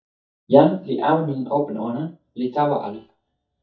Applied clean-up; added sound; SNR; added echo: neural mask model DeepFilterNet 3.